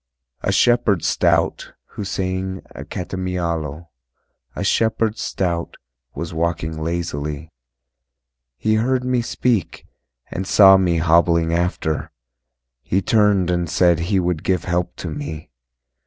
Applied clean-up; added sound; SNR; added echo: none; none; none; none.